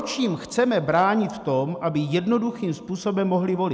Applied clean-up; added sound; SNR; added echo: none; none; none; none.